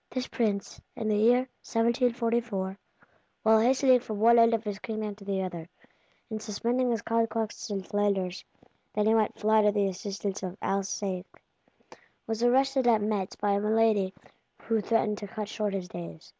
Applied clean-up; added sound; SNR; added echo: none; none; none; none.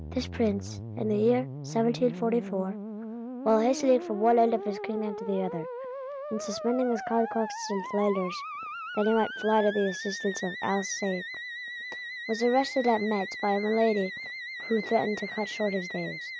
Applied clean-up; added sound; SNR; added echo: none; Musical instrument; 9 dB; none.